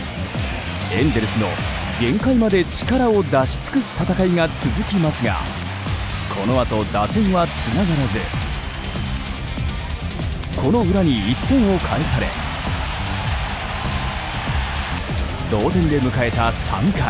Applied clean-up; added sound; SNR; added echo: none; Bass guitar; 7 dB; none.